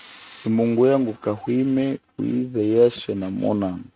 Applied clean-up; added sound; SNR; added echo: neural mask model RNNoise.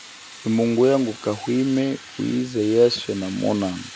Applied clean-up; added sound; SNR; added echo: none; Fire; 18 dB; none.